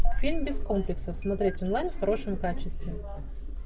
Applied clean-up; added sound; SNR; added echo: none; Engine starting; -4 dB; none.